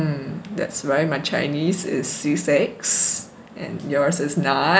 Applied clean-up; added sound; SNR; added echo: none; none; none; none.